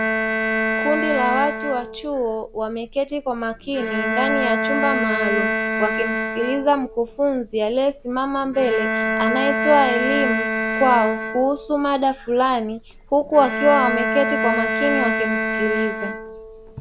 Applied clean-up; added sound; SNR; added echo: none; Bowed string instrument; 2 dB; none.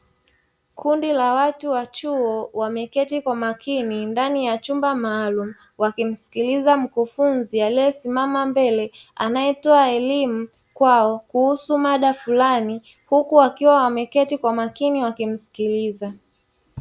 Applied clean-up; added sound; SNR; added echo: none; none; none; none.